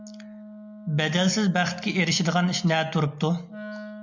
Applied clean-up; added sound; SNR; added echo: none; Wind instrument, woodwind instrument; 16 dB; none.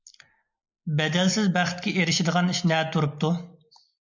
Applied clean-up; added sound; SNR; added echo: neural mask model Resemble Enhance denoiser.